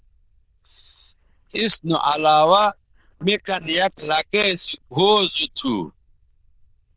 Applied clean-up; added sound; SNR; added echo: neural diffusion model UNIVERSE++.